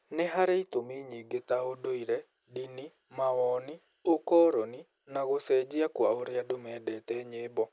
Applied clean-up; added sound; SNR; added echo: none; none; none; none.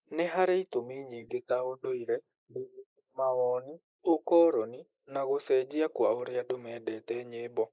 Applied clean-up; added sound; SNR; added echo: neural mask model Resemble Enhance denoiser.